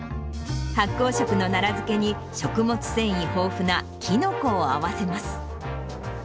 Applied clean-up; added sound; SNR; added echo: none; none; none; none.